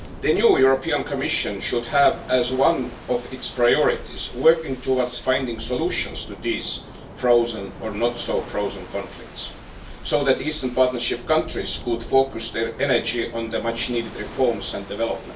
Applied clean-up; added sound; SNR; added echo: none; Waves, surf; 14 dB; reverberation time 0.3 s.